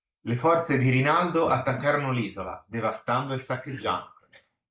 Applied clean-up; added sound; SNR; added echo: neural mask model Resemble Enhance denoiser.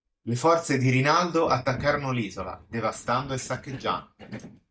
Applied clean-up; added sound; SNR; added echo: neural mask model DeepFilterNet 3.